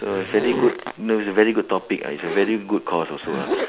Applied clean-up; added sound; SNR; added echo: none; Zipper (clothing); 7 dB; none.